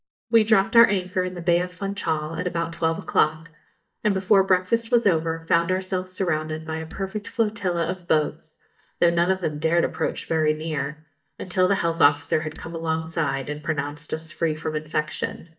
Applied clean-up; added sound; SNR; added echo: neural mask model DeepFilterNet 3.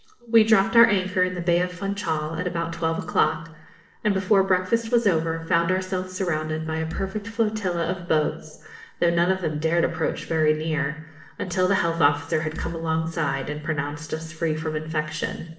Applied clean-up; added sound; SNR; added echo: neural separator model SepFormer DNS4.